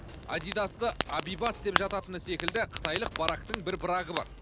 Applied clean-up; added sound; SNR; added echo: none; Fire; 2 dB; none.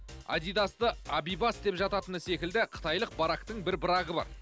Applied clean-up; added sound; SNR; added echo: none; none; none; none.